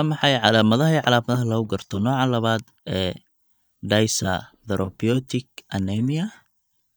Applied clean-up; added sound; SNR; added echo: neural mask model DeepFilterNet 3.